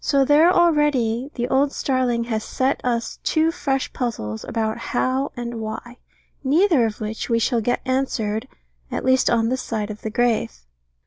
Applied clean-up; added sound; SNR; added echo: none; none; none; none.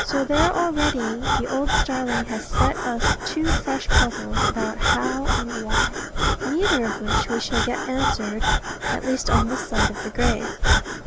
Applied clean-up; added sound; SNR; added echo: none; Breathing; -4 dB; none.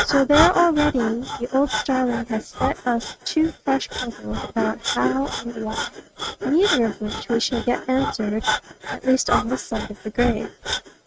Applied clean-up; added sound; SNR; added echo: neural mask model RNNoise.